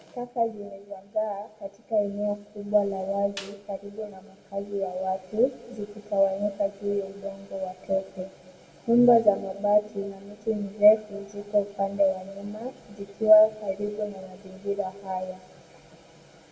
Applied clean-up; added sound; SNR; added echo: none; Snare drum; 20 dB; reverberation time 1.0 s.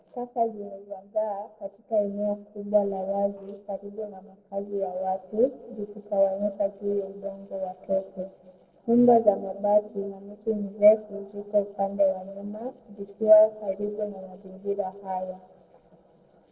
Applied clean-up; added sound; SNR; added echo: neural separator model SepFormer DNS4.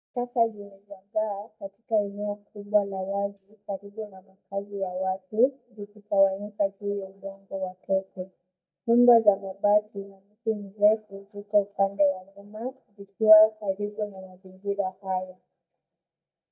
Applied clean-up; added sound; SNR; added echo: neural mask model DeepFilterNet 3.